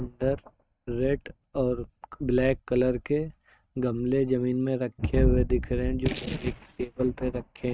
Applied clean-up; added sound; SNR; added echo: neural mask model RNNoise.